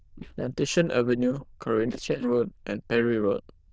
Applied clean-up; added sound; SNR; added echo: neural diffusion model UNIVERSE++.